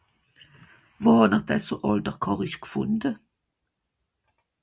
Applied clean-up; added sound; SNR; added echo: none; none; none; none.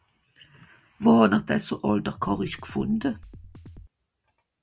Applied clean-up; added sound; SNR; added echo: none; Drum kit; 18 dB; none.